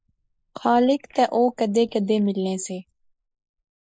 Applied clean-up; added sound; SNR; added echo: neural mask model Resemble Enhance denoiser.